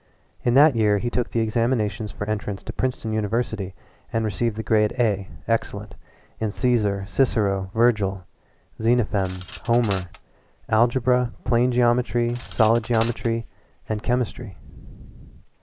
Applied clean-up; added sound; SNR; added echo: none; Cutlery, silverware; 16 dB; none.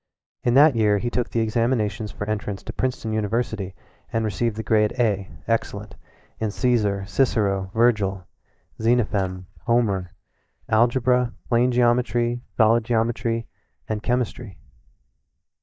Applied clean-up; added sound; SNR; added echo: neural mask model DeepFilterNet 3.